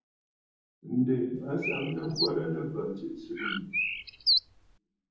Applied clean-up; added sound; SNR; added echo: none; Bird; 0 dB; reverberation time 0.7 s.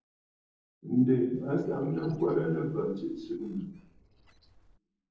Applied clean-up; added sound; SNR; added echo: neural separator model SepFormer DNS4.